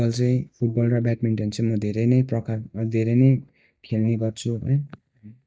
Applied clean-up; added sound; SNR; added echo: neural mask model DeepFilterNet 3.